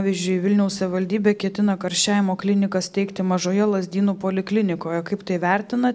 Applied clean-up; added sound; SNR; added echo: none; none; none; none.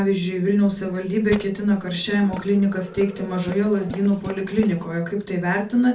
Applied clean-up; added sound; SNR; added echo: none; Tools; 16 dB; reverberation time 0.2 s.